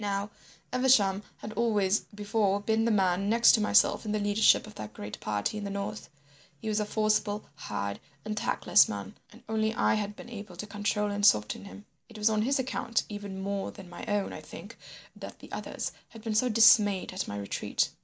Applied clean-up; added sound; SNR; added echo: none; none; none; none.